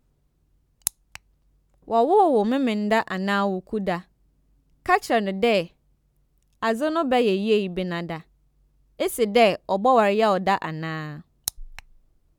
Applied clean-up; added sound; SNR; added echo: none; none; none; none.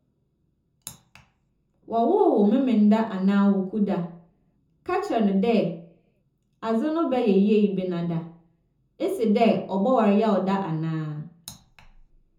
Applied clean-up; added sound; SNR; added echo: none; none; none; reverberation time 0.5 s.